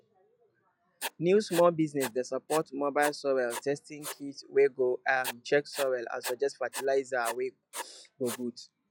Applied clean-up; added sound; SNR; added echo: classical method log-MMSE.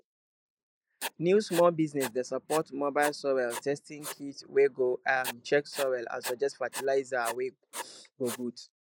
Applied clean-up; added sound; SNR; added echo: neural mask model Resemble Enhance denoiser.